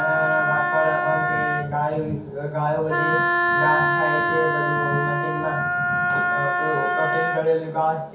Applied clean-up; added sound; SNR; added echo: none; Wind instrument, woodwind instrument; -2 dB; reverberation time 0.6 s.